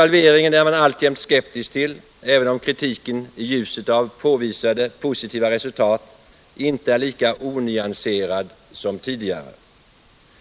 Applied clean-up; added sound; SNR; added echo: none; none; none; none.